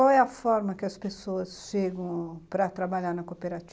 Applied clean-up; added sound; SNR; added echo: none; none; none; none.